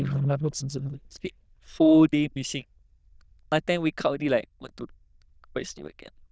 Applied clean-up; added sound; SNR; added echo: neural diffusion model UNIVERSE++.